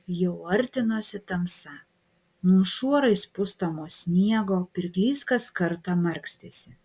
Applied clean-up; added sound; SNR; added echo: none; none; none; none.